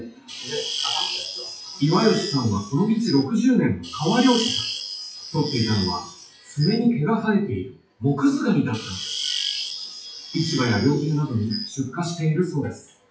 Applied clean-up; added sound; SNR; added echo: classical method WPE with log-MMSE.